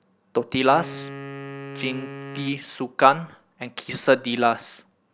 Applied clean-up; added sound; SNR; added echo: none; Wind instrument, woodwind instrument; 14 dB; none.